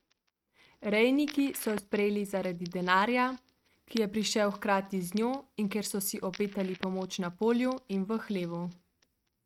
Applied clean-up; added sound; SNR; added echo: neural mask model RNNoise.